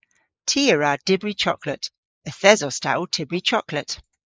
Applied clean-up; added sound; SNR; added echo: neural mask model Resemble Enhance denoiser.